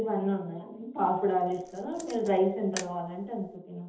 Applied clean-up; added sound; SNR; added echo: none; Camera; 17 dB; reverberation time 0.8 s.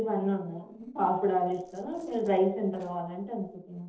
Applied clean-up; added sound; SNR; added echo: neural separator model SepFormer DNS4.